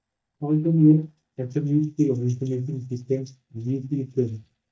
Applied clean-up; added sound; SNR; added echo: neural mask model DeepFilterNet 3.